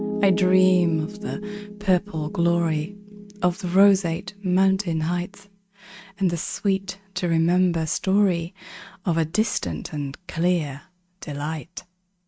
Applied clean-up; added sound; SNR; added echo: neural mask model RNNoise.